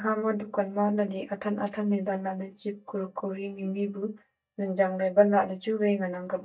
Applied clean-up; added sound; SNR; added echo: neural mask model DeepFilterNet 3.